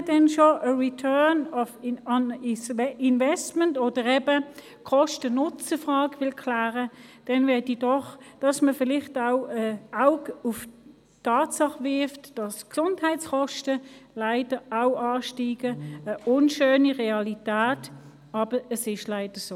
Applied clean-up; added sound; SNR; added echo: none; none; none; none.